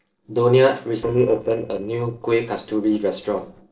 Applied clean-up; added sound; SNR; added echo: neural separator model SepFormer DNS4.